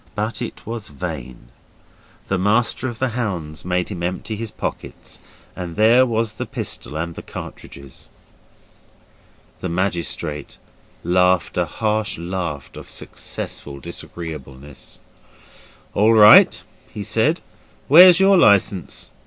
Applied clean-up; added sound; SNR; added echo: none; none; none; none.